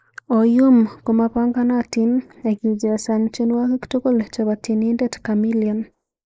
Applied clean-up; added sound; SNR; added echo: neural mask model Resemble Enhance denoiser.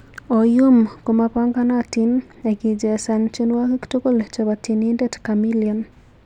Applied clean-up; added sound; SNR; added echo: none; none; none; none.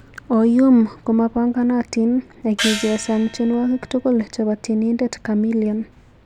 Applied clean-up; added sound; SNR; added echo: none; Gong; 10 dB; none.